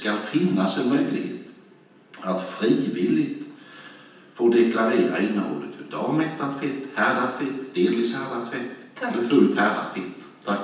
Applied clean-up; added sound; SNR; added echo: none; none; none; reverberation time 0.9 s.